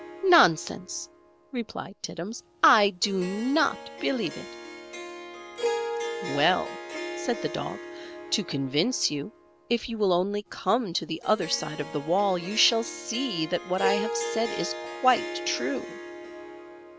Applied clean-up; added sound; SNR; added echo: none; Harp; 9 dB; none.